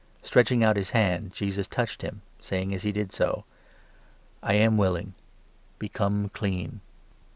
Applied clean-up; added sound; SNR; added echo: none; none; none; none.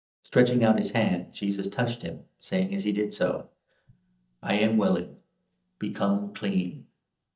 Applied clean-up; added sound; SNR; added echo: neural mask model DeepFilterNet 3.